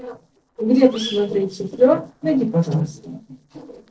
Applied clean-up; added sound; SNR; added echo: neural separator model SepFormer DNS4.